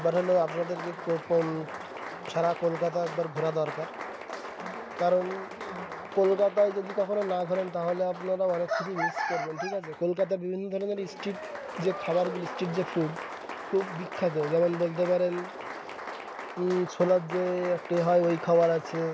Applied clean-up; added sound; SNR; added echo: none; Applause; 11 dB; none.